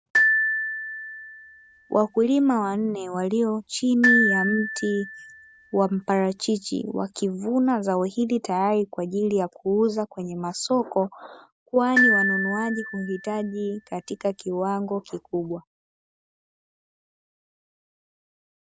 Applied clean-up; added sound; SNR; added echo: none; Glockenspiel; 2 dB; none.